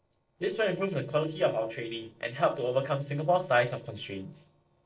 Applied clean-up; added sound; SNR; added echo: neural separator model SepFormer DNS4.